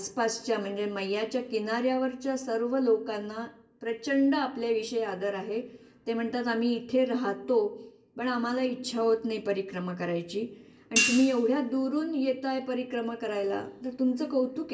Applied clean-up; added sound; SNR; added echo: none; Hi-hat; 3 dB; reverberation time 0.2 s.